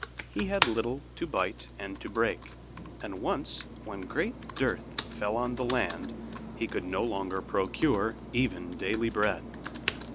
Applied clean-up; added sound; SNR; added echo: none; Computer keyboard; 8 dB; none.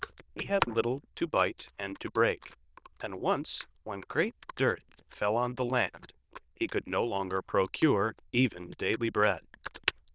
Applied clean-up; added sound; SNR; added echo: neural diffusion model UNIVERSE++.